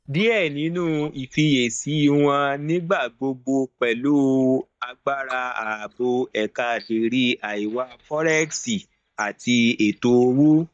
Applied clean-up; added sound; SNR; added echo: neural mask model DeepFilterNet 3.